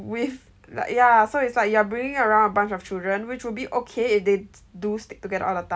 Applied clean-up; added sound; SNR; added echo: none; none; none; none.